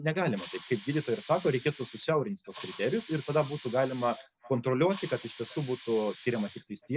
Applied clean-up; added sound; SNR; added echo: none; Hiss; 11 dB; none.